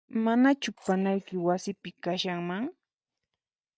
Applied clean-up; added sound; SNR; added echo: neural mask model DeepFilterNet 3.